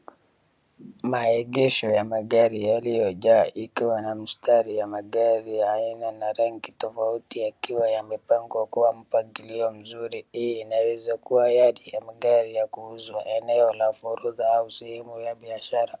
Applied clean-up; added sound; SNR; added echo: none; none; none; none.